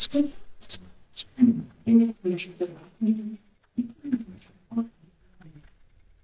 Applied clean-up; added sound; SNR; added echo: neural mask model DeepFilterNet 3.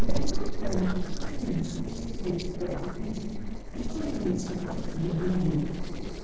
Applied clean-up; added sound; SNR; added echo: neural separator model SepFormer DNS4.